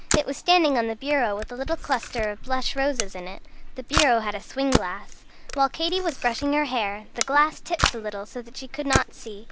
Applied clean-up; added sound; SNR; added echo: none; Camera; 4 dB; none.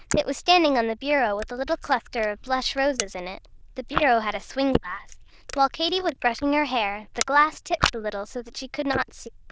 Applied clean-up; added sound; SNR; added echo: neural diffusion model UNIVERSE++.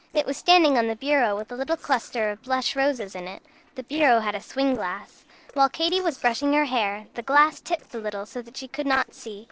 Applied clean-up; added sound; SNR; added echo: neural separator model SepFormer DNS4.